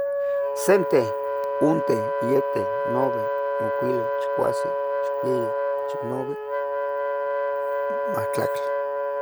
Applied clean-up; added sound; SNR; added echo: none; Wind instrument, woodwind instrument; -3 dB; none.